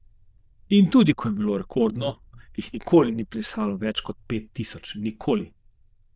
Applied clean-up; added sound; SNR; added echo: neural diffusion model UNIVERSE++.